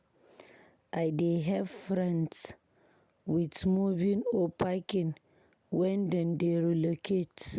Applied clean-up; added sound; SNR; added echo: none; none; none; none.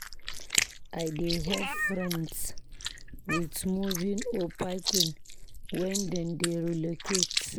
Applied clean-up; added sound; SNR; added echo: neural mask model Resemble Enhance denoiser.